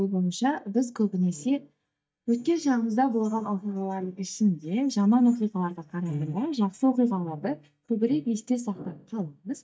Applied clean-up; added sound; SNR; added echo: neural mask model DeepFilterNet 3.